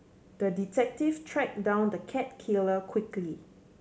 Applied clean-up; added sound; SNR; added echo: none; none; none; none.